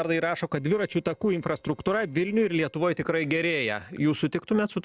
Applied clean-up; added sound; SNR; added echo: neural separator model SepFormer DNS4.